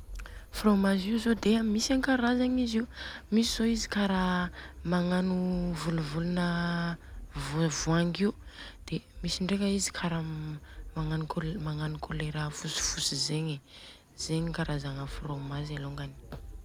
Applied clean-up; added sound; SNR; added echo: none; none; none; none.